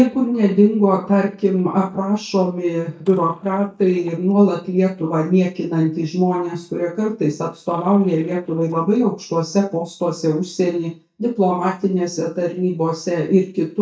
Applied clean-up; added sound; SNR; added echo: neural mask model DeepFilterNet 3.